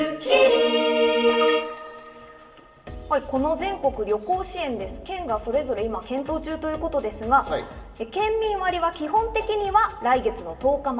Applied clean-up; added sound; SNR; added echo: none; none; none; reverberation time 2.9 s.